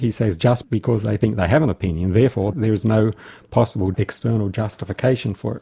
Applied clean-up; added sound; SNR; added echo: none; none; none; none.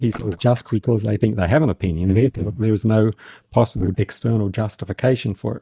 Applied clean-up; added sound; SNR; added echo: neural mask model DeepFilterNet 3.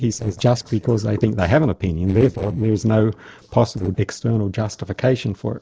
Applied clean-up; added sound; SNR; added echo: neural separator model SepFormer DNS4.